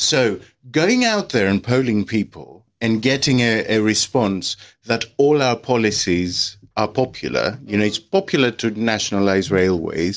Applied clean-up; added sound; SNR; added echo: none; none; none; none.